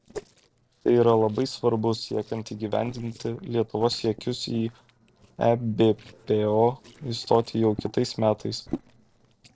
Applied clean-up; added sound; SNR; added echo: neural separator model SepFormer DNS4.